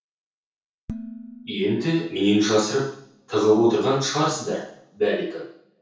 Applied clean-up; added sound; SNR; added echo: none; Dishes, pots, and pans; 19 dB; reverberation time 0.6 s.